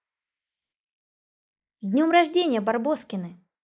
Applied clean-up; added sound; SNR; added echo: neural mask model Resemble Enhance denoiser.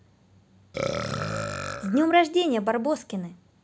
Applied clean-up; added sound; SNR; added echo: none; Burping, eructation; 7 dB; none.